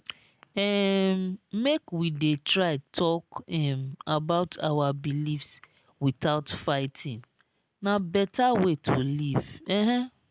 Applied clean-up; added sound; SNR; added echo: none; none; none; none.